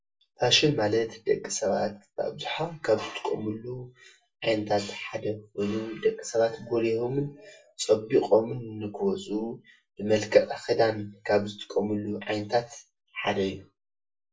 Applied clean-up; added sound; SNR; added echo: none; none; none; reverberation time 0.1 s.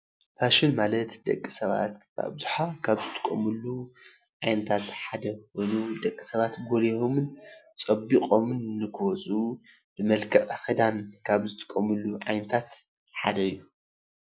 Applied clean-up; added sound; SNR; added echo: none; none; none; none.